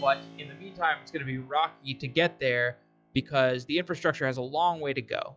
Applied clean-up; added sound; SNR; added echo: classical method log-MMSE.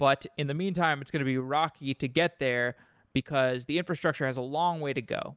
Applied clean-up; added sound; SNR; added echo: none; none; none; none.